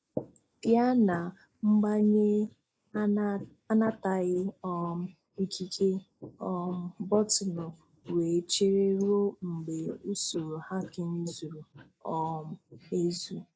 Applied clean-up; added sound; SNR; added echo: neural mask model Resemble Enhance denoiser.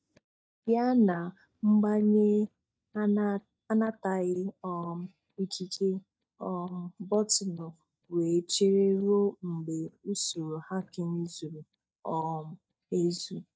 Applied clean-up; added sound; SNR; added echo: neural mask model DeepFilterNet 3.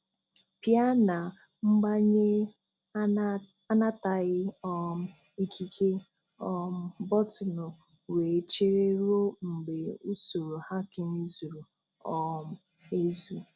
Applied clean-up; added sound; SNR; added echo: none; none; none; none.